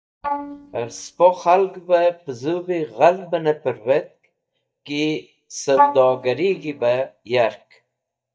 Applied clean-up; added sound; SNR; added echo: neural mask model DeepFilterNet 3.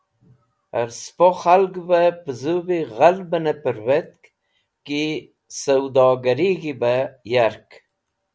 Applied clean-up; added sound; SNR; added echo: none; none; none; none.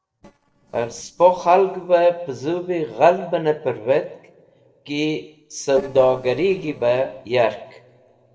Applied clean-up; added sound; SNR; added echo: neural separator model SepFormer DNS4.